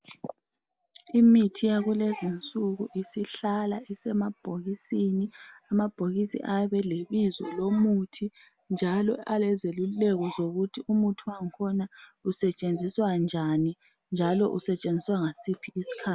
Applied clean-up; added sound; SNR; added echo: none; none; none; none.